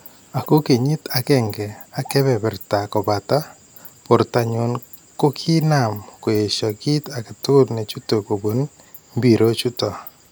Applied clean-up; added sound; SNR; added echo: none; none; none; none.